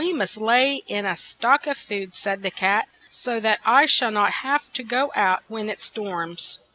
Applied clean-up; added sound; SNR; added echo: none; none; none; none.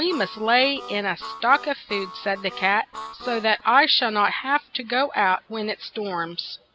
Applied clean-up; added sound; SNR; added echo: none; Harmonica; 15 dB; none.